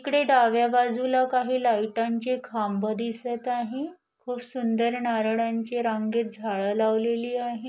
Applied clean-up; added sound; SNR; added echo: none; none; none; none.